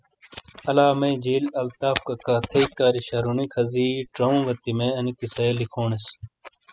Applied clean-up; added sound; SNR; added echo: classical method spectral subtraction.